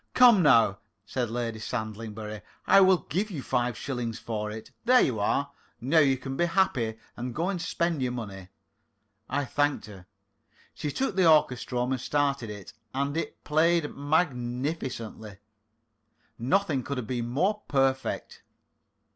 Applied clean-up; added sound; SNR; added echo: none; none; none; none.